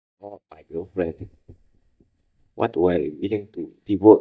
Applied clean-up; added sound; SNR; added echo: neural mask model DeepFilterNet 3.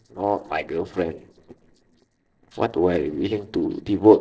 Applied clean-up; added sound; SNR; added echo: neural separator model SepFormer DNS4.